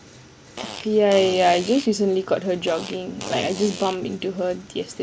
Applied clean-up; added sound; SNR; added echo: none; Fart; 13 dB; none.